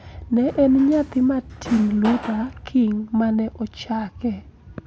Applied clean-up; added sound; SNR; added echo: none; Drawer open or close; 14 dB; none.